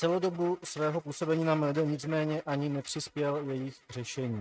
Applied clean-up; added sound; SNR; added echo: neural mask model RNNoise.